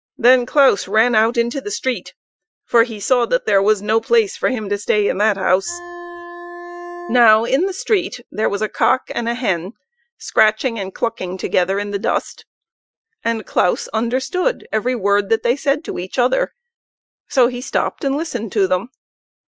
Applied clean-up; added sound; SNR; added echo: classical method Wiener filter.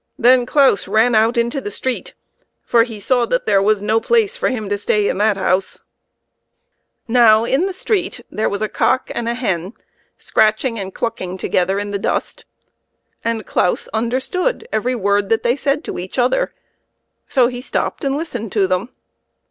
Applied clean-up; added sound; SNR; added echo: none; none; none; none.